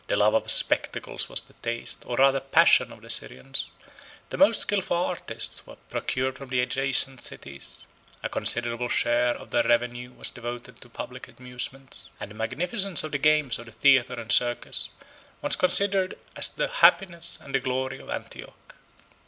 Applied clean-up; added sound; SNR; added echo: none; none; none; none.